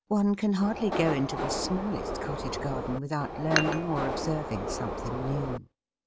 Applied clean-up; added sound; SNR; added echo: none; Dishes, pots, and pans + Subway, metro, underground; 2 dB; none.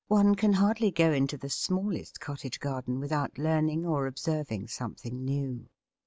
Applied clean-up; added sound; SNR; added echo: none; none; none; none.